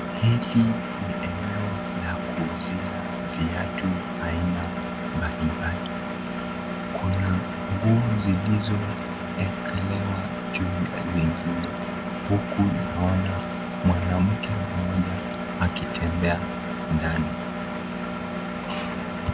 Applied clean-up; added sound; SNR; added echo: none; Engine; 3 dB; none.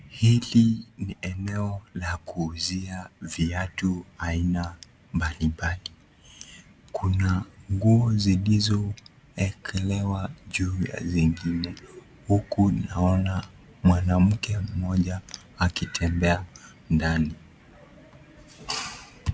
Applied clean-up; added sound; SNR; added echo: none; none; none; none.